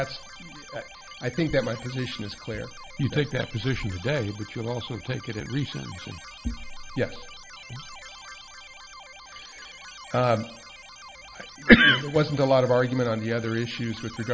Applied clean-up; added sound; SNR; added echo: none; Keyboard (musical); 17 dB; none.